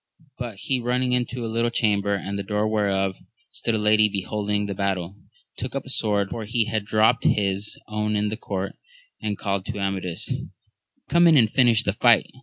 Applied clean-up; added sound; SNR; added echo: none; none; none; none.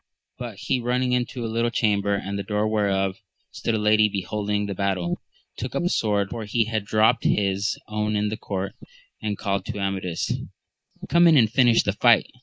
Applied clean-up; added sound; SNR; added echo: neural mask model Resemble Enhance denoiser.